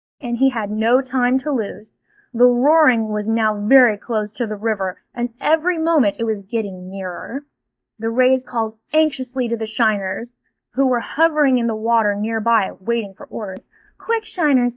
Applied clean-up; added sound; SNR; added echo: neural mask model DeepFilterNet 3.